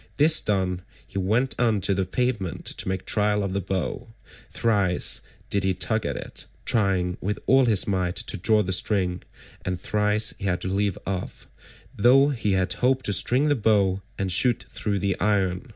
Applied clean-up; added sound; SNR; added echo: none; none; none; none.